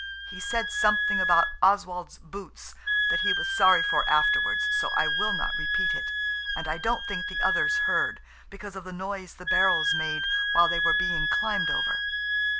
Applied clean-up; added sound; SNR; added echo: none; Wind instrument, woodwind instrument; -2 dB; none.